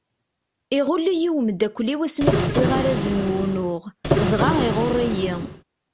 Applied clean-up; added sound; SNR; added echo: none; Printer; -1 dB; none.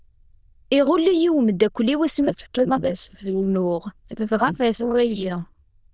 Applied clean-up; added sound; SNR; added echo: neural diffusion model UNIVERSE++.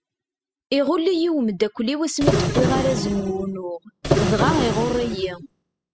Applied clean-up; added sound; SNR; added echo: classical method spectral subtraction.